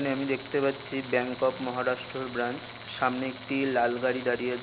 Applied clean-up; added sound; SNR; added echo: none; Tools; 13 dB; none.